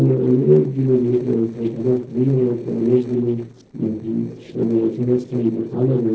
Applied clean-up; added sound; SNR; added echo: neural separator model SepFormer DNS4.